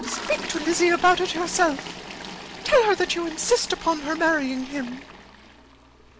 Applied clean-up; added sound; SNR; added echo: none; Toilet flush; 13 dB; none.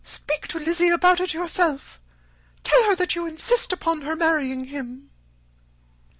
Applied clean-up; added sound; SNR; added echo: none; none; none; none.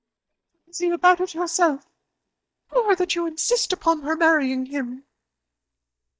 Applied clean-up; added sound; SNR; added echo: neural mask model DeepFilterNet 3.